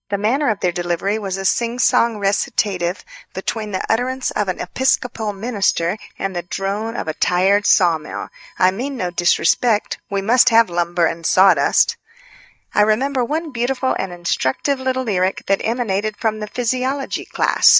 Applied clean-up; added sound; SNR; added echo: neural mask model DeepFilterNet 3.